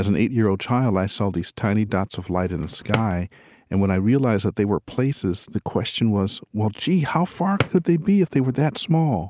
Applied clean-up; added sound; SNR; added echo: neural mask model RNNoise.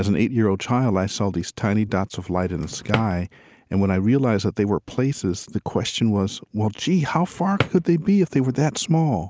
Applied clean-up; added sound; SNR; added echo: none; Drawer open or close; 10 dB; none.